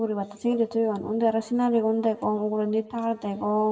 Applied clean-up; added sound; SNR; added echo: none; none; none; reverberation time 1.7 s.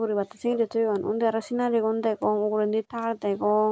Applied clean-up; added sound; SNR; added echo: none; none; none; none.